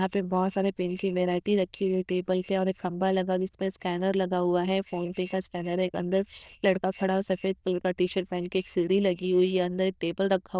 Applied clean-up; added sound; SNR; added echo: neural diffusion model UNIVERSE++.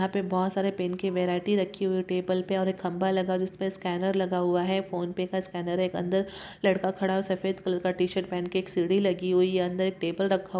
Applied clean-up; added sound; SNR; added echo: none; none; none; none.